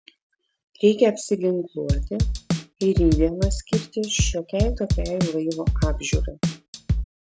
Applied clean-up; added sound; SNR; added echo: none; Drum / Drum kit; -1 dB; none.